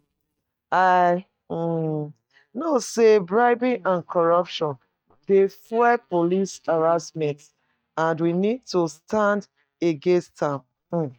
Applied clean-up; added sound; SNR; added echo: neural mask model DeepFilterNet 3.